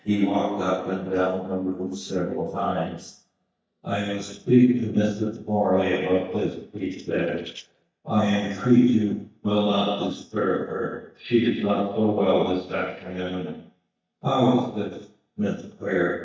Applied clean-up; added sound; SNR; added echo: neural mask model DeepFilterNet 3.